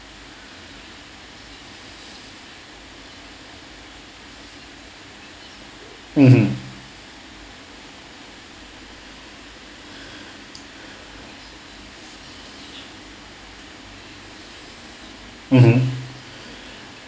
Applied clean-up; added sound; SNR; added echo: none; none; none; none.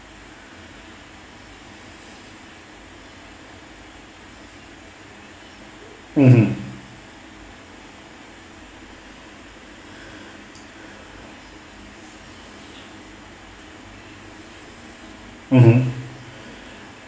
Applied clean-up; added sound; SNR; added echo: none; none; none; reverberation time 0.7 s.